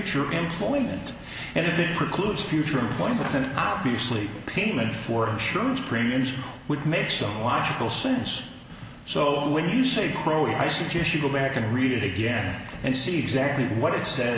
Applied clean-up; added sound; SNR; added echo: none; none; none; none.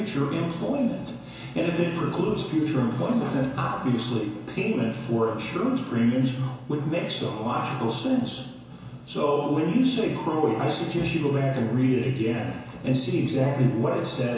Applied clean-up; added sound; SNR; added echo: none; none; none; reverberation time 0.7 s.